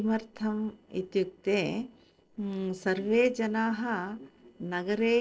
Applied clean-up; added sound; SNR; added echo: neural separator model SepFormer DNS4.